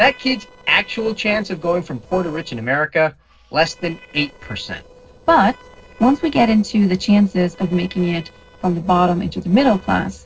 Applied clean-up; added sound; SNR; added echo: neural separator model SepFormer DNS4.